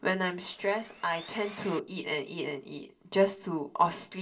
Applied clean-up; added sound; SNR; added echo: none; Sawing; 14 dB; reverberation time 0.2 s.